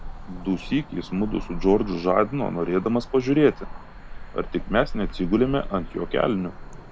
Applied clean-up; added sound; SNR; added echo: none; Cricket / Motor vehicle (road); 10 dB; none.